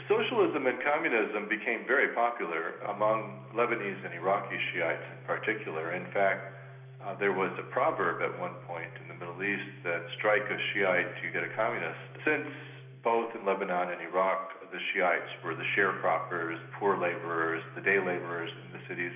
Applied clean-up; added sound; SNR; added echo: none; Organ; 18 dB; reverberation time 1.1 s.